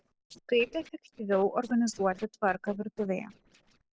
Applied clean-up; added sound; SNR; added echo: neural separator model SepFormer DNS4.